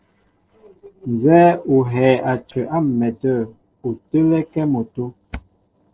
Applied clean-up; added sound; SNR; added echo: neural separator model SepFormer DNS4.